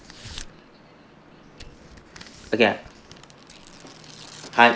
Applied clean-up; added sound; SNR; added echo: none; Tearing; 19 dB; none.